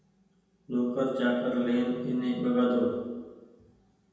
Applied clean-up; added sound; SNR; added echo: none; none; none; reverberation time 1.1 s.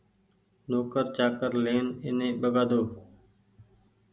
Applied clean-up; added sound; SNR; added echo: none; none; none; none.